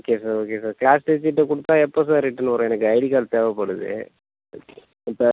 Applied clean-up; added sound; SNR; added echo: none; none; none; none.